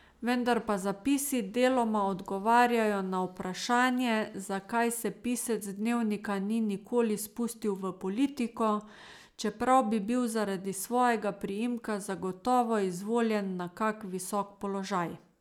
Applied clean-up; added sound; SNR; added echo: none; none; none; none.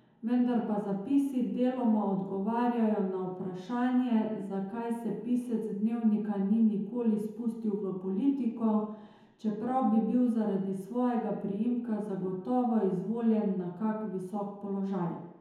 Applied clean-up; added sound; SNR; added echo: none; none; none; reverberation time 1.0 s.